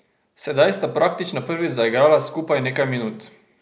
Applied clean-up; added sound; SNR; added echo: none; none; none; none.